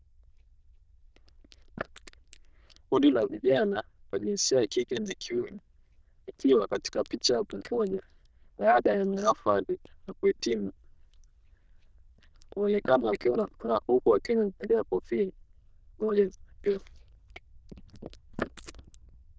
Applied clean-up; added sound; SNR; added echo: neural diffusion model UNIVERSE++.